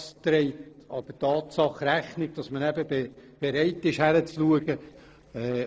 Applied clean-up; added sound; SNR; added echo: neural separator model SepFormer DNS4.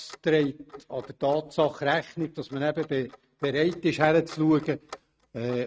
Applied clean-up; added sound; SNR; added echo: neural mask model RNNoise.